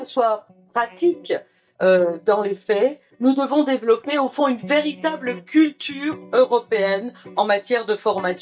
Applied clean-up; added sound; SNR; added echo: neural mask model DeepFilterNet 3.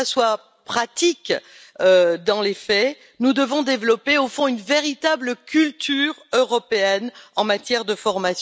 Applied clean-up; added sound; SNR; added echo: none; none; none; none.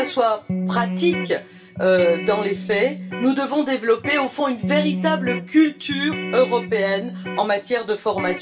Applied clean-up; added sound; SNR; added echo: none; Electric guitar; 8 dB; reverberation time 0.2 s.